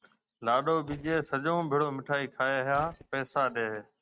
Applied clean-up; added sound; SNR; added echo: neural mask model RNNoise.